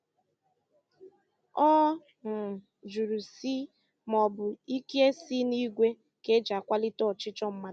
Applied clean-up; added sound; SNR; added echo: none; none; none; none.